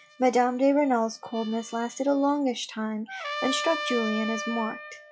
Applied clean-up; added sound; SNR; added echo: classical method log-MMSE.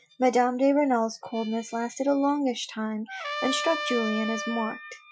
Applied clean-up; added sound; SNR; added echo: classical method Wiener filter.